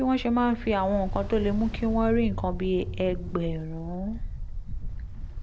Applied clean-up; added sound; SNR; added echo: none; Ocean; 6 dB; none.